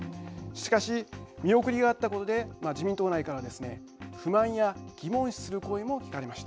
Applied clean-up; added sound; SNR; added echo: none; none; none; none.